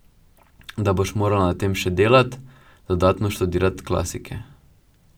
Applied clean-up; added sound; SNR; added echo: none; none; none; none.